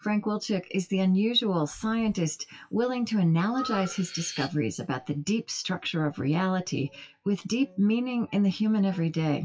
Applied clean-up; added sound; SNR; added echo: classical method WPE with log-MMSE.